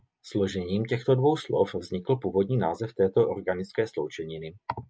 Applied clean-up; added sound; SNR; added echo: none; none; none; none.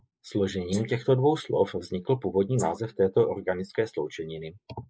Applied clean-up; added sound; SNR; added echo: neural mask model Resemble Enhance denoiser.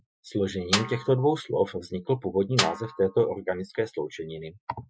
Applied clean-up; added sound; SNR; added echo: classical method Wiener filter.